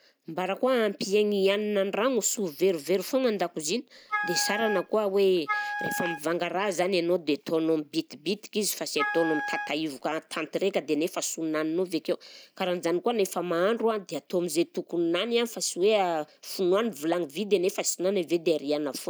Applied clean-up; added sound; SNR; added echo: none; Wind instrument, woodwind instrument; 6 dB; none.